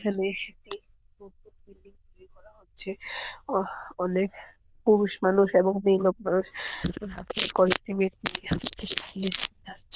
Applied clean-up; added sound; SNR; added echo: neural diffusion model UNIVERSE++.